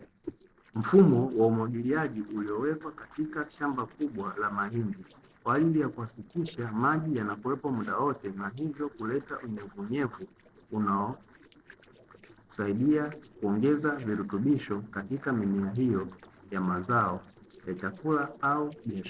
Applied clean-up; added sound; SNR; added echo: neural separator model SepFormer DNS4.